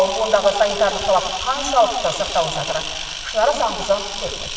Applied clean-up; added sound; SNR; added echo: none; Camera; 9 dB; reverberation time 2.0 s.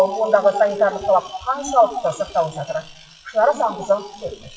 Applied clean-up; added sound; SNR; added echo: classical method WPE with log-MMSE.